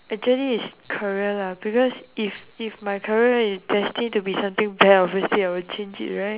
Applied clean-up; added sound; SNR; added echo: none; none; none; none.